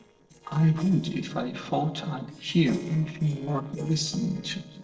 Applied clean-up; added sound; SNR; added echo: neural separator model SepFormer DNS4.